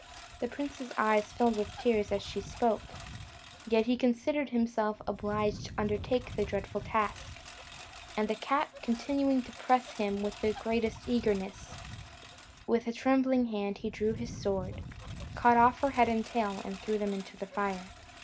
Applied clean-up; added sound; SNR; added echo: none; Engine; 15 dB; none.